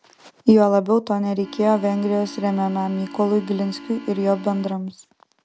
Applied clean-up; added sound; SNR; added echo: none; Organ; 17 dB; none.